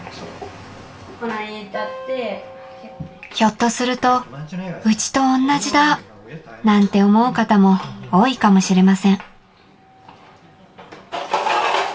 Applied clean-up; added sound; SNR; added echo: none; Wind instrument, woodwind instrument; 17 dB; reverberation time 0.2 s.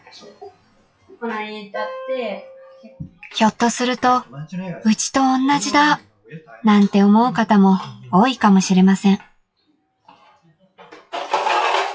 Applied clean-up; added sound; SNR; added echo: classical method WPE with log-MMSE.